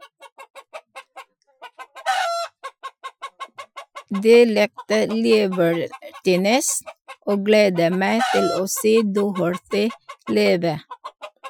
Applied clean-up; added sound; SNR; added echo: classical method Wiener filter.